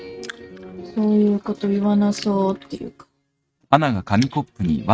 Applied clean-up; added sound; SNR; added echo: neural mask model RNNoise.